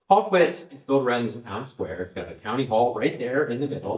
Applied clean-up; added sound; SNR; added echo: neural mask model DeepFilterNet 3.